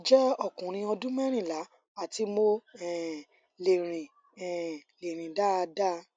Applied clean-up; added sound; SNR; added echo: none; none; none; none.